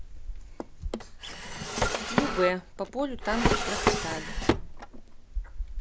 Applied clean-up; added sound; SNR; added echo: none; Drawer open or close; -4 dB; none.